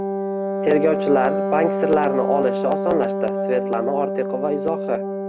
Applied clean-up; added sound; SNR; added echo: none; Wind instrument, woodwind instrument; 1 dB; none.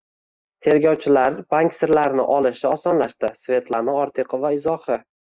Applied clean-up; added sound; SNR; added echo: neural mask model Resemble Enhance denoiser.